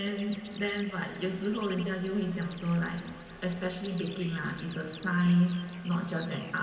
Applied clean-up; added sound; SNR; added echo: none; Bird vocalization, bird call, bird song; 16 dB; reverberation time 2.5 s.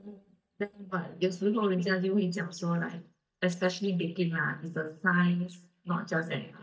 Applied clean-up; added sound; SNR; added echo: neural mask model DeepFilterNet 3.